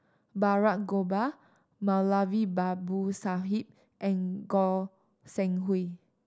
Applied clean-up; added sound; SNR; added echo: none; none; none; none.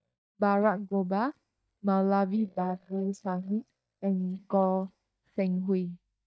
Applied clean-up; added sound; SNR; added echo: neural mask model DeepFilterNet 3.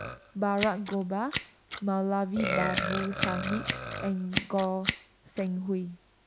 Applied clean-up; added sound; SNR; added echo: none; Scissors + Burping, eructation; 2 dB; none.